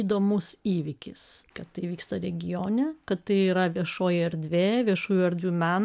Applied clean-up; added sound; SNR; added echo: none; none; none; none.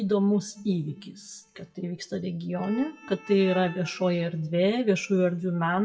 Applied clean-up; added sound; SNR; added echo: classical method WPE with log-MMSE.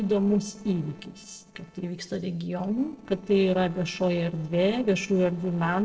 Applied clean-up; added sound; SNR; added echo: neural separator model SepFormer DNS4.